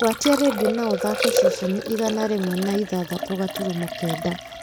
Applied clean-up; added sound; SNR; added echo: none; Liquid; 3 dB; none.